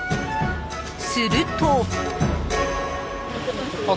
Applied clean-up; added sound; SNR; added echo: none; none; none; none.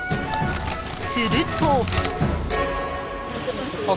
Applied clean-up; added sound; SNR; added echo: none; Crackle; 6 dB; none.